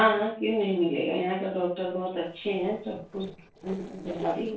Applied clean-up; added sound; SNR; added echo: neural separator model SepFormer DNS4.